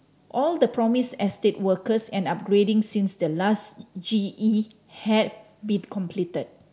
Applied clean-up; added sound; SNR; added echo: none; none; none; none.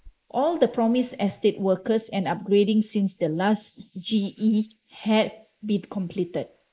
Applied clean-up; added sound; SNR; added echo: neural mask model Resemble Enhance denoiser.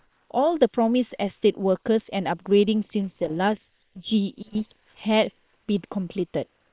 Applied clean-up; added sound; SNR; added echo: neural separator model SepFormer WHAM!.